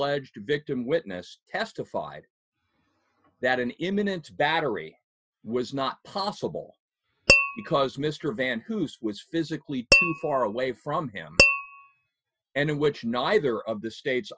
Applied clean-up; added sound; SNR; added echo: classical method Wiener filter.